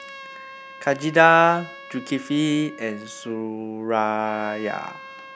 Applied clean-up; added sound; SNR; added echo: none; Trumpet; 18 dB; none.